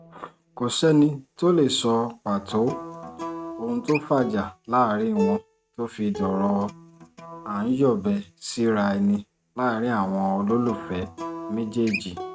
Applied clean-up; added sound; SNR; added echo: neural mask model RNNoise.